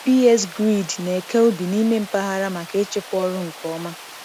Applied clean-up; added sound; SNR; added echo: none; Water; 17 dB; none.